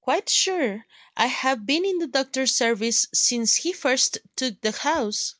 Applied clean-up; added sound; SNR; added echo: none; none; none; none.